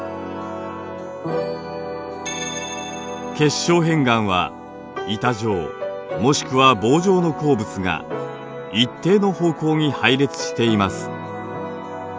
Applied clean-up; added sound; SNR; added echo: none; none; none; none.